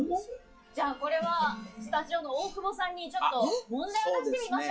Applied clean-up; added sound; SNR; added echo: classical method WPE with log-MMSE.